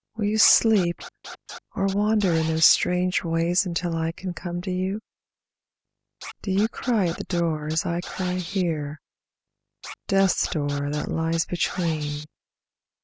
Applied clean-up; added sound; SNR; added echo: none; Scratching (performance technique); 14 dB; none.